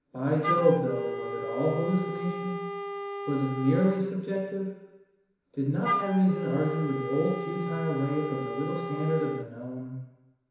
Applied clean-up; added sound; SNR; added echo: none; Wind instrument, woodwind instrument; 6 dB; reverberation time 1.0 s.